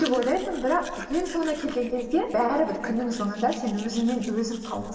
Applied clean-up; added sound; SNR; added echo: none; Domestic sounds, home sounds; 16 dB; reverberation time 2.3 s.